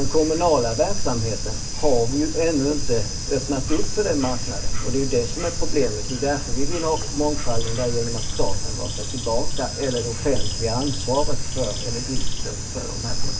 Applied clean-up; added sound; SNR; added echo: none; Bird / Insect; 0 dB; reverberation time 0.2 s.